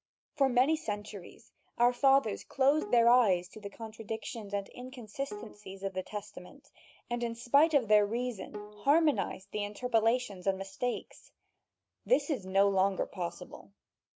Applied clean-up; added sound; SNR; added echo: neural mask model RNNoise.